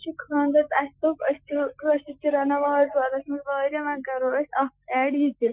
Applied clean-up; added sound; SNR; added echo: classical method Wiener filter.